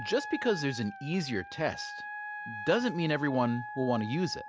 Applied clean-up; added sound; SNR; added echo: none; Wind instrument, woodwind instrument; 10 dB; none.